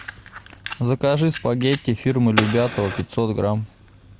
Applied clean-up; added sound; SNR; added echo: none; Fire; 11 dB; none.